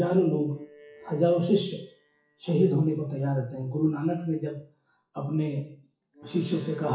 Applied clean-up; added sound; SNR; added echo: classical method WPE with log-MMSE.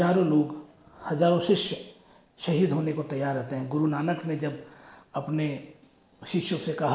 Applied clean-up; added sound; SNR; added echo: none; none; none; none.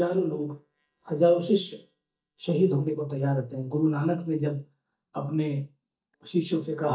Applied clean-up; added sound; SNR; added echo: neural mask model DeepFilterNet 3.